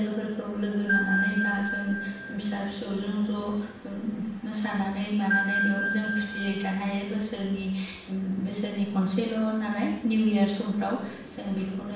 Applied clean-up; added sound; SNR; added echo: none; Ringtone / Bell; 1 dB; reverberation time 0.6 s.